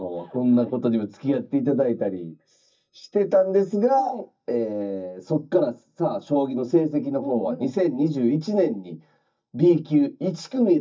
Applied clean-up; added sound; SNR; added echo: neural mask model DeepFilterNet 3.